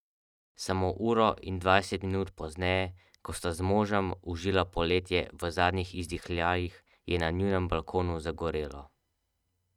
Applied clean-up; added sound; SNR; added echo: neural mask model RNNoise.